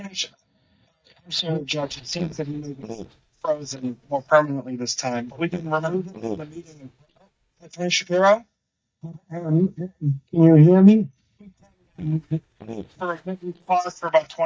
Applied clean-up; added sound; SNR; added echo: neural mask model DeepFilterNet 3.